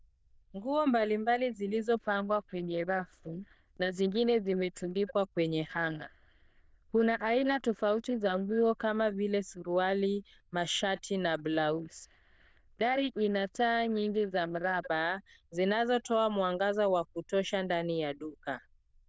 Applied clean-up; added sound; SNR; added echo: neural diffusion model UNIVERSE++.